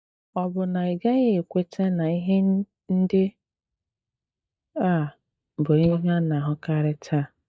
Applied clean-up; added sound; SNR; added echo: neural mask model DeepFilterNet 3.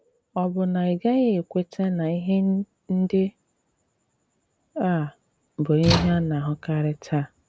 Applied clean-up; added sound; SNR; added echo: none; Slam / Tools; 4 dB; none.